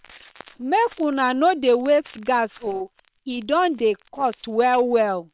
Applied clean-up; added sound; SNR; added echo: neural separator model SepFormer WHAM!.